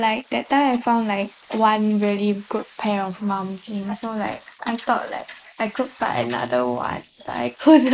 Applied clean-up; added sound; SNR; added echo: neural mask model Resemble Enhance denoiser.